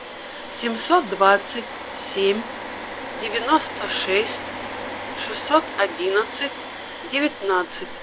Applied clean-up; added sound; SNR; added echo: none; Domestic sounds, home sounds; 10 dB; none.